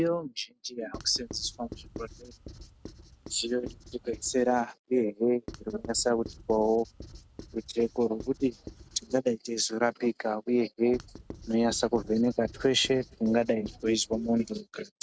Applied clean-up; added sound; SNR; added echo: none; Writing; 16 dB; none.